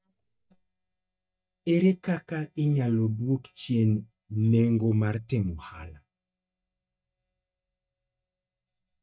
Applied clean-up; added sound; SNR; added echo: neural mask model DeepFilterNet 3.